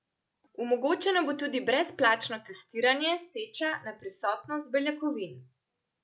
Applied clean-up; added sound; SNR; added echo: none; none; none; none.